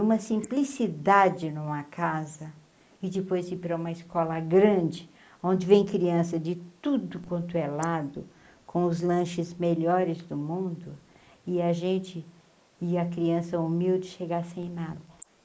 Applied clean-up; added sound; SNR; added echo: neural mask model Resemble Enhance denoiser.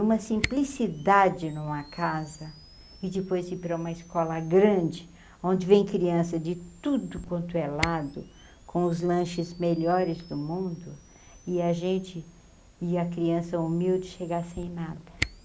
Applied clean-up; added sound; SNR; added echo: none; Camera; 16 dB; none.